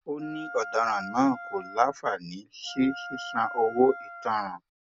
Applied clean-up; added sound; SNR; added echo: none; Wind instrument, woodwind instrument; 12 dB; none.